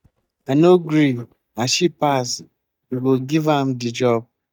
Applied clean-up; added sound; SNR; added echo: neural mask model DeepFilterNet 3.